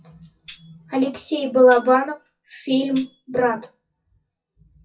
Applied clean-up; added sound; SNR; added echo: classical method WPE with log-MMSE.